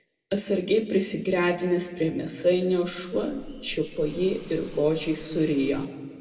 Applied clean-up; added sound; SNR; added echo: none; Hiss / Insect; 17 dB; reverberation time 1.3 s.